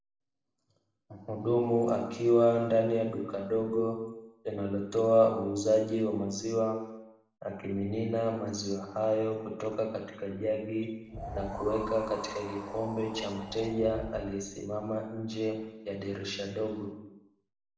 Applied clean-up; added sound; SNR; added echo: none; Wind; 11 dB; reverberation time 0.8 s.